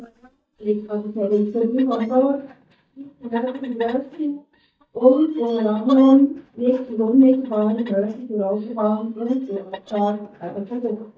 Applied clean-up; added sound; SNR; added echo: neural mask model DeepFilterNet 3.